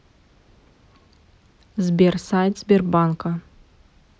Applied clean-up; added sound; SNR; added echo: none; none; none; none.